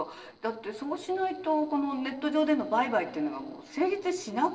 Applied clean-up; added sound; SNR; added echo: neural separator model SepFormer DNS4.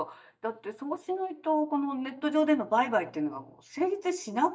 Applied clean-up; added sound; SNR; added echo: neural mask model DeepFilterNet 3.